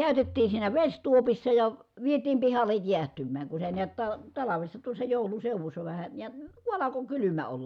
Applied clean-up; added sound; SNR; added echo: none; none; none; none.